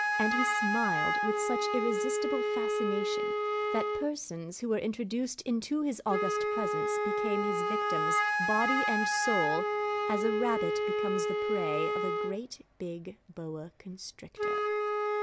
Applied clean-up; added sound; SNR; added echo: none; Wind instrument, woodwind instrument; -4 dB; none.